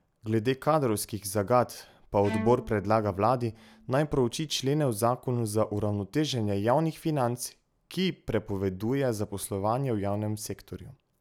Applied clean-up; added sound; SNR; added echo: none; Bowed string instrument; 14 dB; none.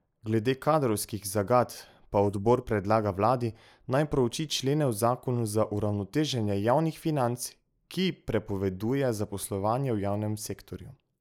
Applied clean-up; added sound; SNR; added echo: neural mask model Resemble Enhance denoiser.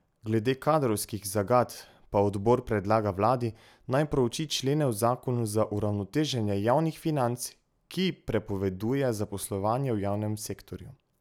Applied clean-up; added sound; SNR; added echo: none; none; none; none.